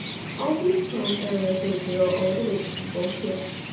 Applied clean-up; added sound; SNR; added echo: none; Chirp, tweet; 3 dB; reverberation time 0.8 s.